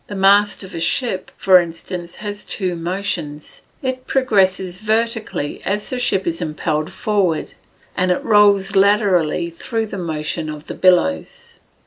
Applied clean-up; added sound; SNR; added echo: none; none; none; none.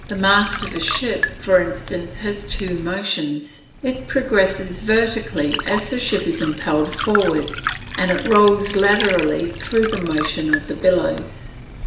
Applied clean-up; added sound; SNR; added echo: none; Liquid; 9 dB; reverberation time 0.7 s.